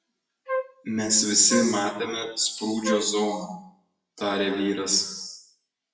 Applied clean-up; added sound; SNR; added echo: classical method WPE with log-MMSE.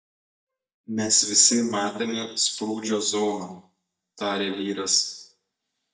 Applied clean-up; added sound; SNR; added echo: neural mask model DeepFilterNet 3.